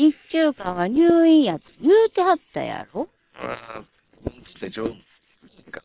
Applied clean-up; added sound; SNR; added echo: neural separator model SepFormer WHAM!.